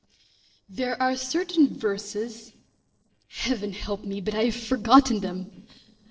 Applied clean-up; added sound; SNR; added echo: neural separator model SepFormer DNS4.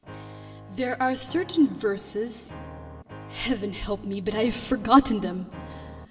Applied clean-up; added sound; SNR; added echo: none; Piano; 16 dB; reverberation time 1.8 s.